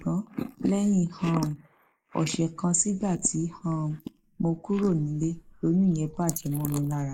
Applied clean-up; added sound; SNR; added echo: neural mask model Resemble Enhance denoiser.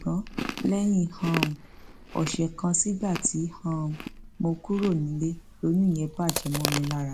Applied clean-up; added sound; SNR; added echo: none; Chewing, mastication; 9 dB; none.